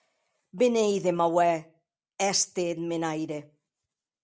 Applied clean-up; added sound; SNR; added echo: none; none; none; none.